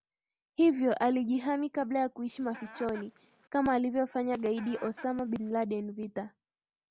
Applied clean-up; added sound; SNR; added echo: none; Chicken, rooster; 20 dB; none.